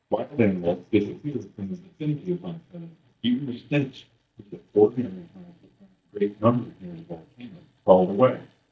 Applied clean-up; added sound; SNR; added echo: neural mask model DeepFilterNet 3.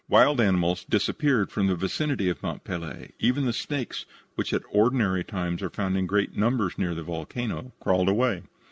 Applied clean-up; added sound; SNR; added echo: none; none; none; none.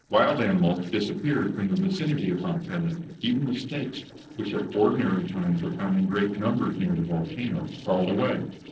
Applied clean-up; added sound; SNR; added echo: neural separator model SepFormer DNS4.